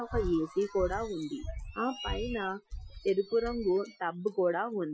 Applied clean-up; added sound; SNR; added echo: classical method Wiener filter.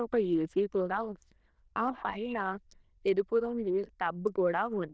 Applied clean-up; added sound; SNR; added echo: neural diffusion model UNIVERSE++.